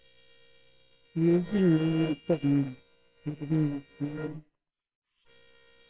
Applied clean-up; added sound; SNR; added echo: neural separator model SepFormer WHAMR!.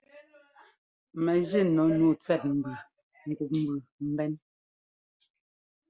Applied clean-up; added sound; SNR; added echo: none; none; none; none.